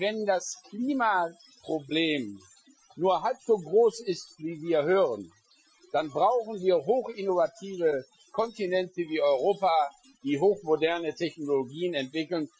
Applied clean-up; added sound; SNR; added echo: classical method Wiener filter.